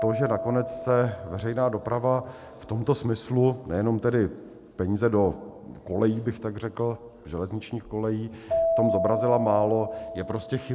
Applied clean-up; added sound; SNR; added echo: none; Keyboard (musical); 7 dB; none.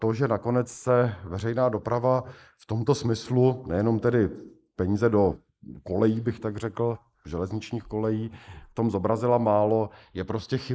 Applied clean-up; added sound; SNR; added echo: neural mask model Resemble Enhance denoiser.